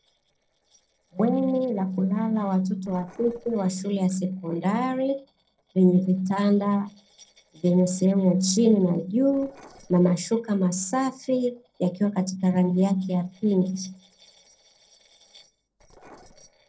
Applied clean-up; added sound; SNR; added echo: neural separator model SepFormer DNS4.